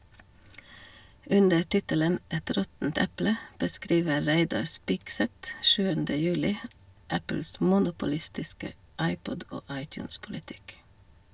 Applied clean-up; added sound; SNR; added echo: none; none; none; none.